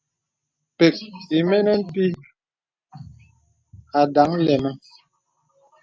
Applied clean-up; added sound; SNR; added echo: none; none; none; none.